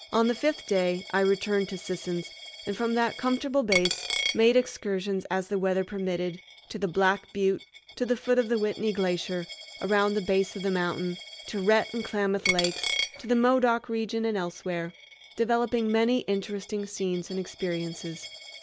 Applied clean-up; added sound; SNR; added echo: none; Coin (dropping); 11 dB; none.